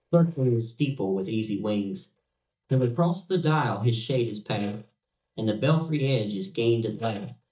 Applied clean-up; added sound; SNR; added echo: neural mask model DeepFilterNet 3.